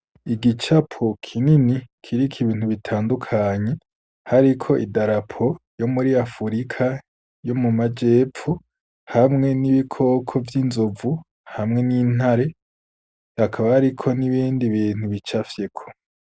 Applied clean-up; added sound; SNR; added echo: none; none; none; none.